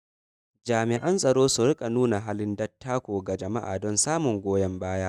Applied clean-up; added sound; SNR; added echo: neural mask model DeepFilterNet 3.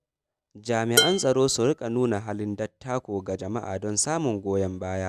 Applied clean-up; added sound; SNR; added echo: none; Dishes, pots, and pans; 1 dB; none.